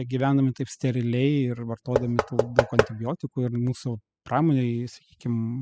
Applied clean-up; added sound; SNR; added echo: classical method spectral subtraction.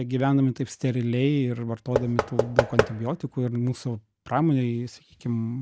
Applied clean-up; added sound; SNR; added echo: none; Knock / Wood; 2 dB; none.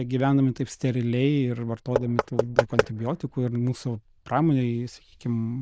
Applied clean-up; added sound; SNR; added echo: neural diffusion model UNIVERSE++.